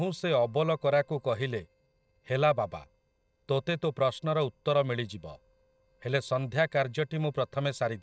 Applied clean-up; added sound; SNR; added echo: neural separator model SepFormer DNS4.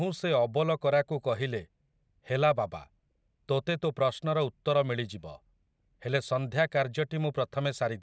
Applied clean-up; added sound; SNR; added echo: none; none; none; none.